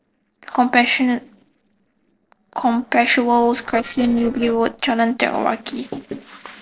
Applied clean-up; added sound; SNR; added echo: neural separator model SepFormer DNS4.